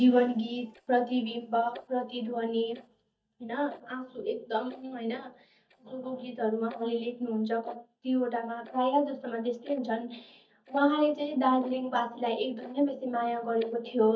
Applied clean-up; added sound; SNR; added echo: neural mask model DeepFilterNet 3.